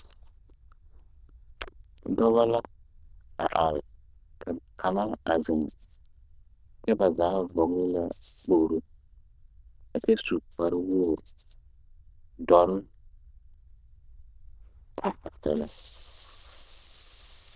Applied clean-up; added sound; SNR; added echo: neural diffusion model UNIVERSE++.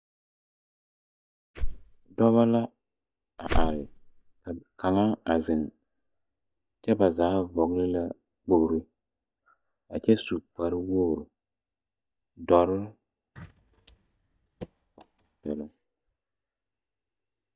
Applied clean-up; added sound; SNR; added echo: neural mask model DeepFilterNet 3.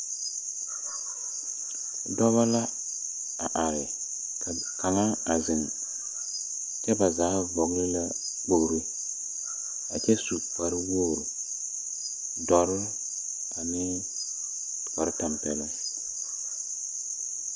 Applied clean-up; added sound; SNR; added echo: none; none; none; none.